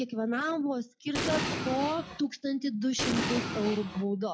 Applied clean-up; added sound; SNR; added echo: classical method log-MMSE.